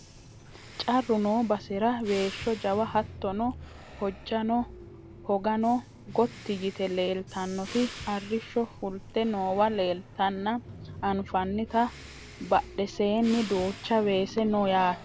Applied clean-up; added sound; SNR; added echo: none; Breathing + Bus / Engine; 16 dB; none.